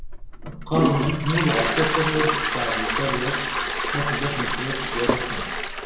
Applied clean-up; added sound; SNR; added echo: none; Toilet flush; -2 dB; reverberation time 1.0 s.